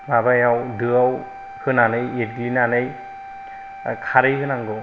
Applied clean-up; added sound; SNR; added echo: none; Wind instrument, woodwind instrument; 16 dB; none.